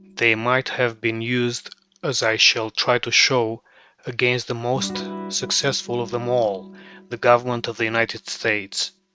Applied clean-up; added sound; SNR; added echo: neural mask model RNNoise.